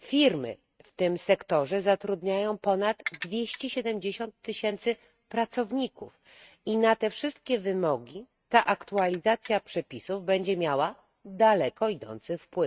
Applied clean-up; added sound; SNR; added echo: neural mask model RNNoise.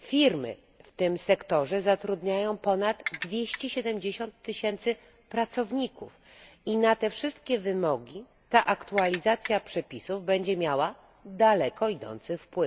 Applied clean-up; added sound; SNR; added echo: none; Ratchet, pawl; 2 dB; none.